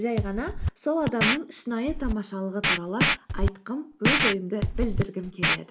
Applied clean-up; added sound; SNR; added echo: none; Scratching (performance technique); -2 dB; none.